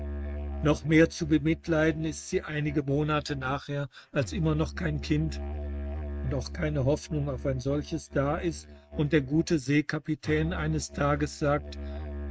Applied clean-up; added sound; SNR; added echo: neural mask model RNNoise.